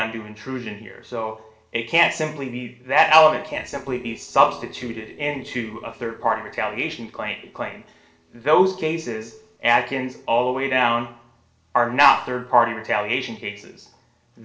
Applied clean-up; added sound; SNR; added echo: neural separator model SepFormer DNS4.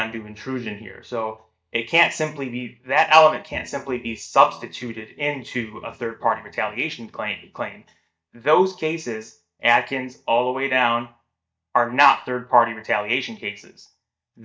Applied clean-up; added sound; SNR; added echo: neural mask model DeepFilterNet 3.